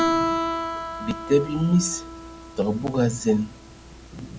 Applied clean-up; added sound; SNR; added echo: none; Guitar; 4 dB; none.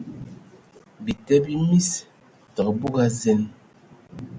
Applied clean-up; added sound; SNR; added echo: none; none; none; none.